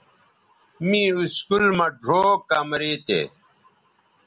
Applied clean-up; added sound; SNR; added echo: none; none; none; none.